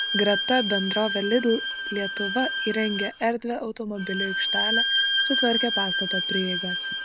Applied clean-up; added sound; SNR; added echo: none; Bowed string instrument; 0 dB; none.